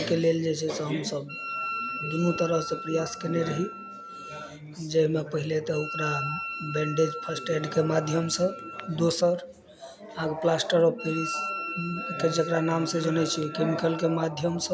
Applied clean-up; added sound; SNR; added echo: none; Wind instrument, woodwind instrument; 9 dB; none.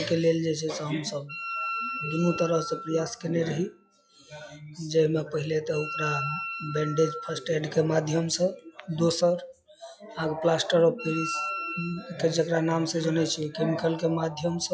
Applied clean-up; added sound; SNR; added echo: classical method log-MMSE.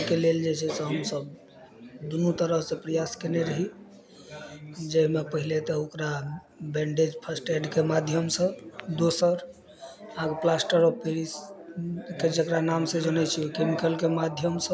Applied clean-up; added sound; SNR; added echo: none; none; none; none.